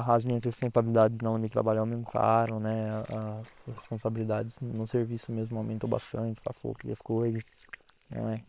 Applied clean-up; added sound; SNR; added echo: neural separator model SepFormer WHAM!.